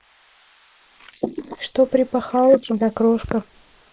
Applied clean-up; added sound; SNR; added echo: neural mask model Resemble Enhance denoiser.